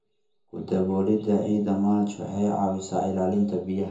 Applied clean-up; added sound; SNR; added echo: none; none; none; reverberation time 0.5 s.